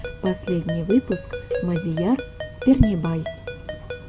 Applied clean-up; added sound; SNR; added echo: none; Cowbell + Ringtone; 10 dB; none.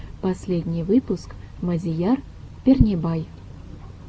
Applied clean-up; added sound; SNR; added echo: none; none; none; none.